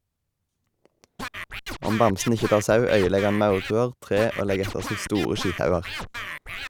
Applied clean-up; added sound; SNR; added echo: none; Scratching (performance technique); 10 dB; none.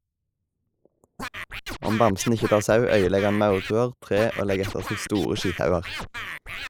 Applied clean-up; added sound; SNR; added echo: neural mask model Resemble Enhance denoiser.